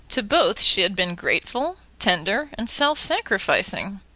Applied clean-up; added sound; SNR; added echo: none; none; none; none.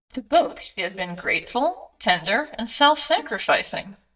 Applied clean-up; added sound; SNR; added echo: neural mask model DeepFilterNet 3.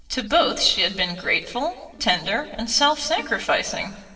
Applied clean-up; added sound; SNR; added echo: neural separator model SepFormer DNS4.